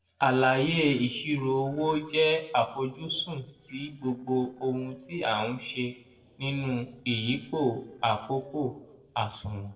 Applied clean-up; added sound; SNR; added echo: neural separator model SepFormer DNS4.